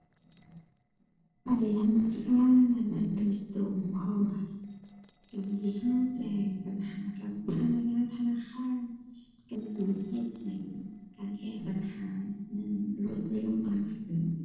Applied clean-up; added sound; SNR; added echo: neural separator model SepFormer DNS4.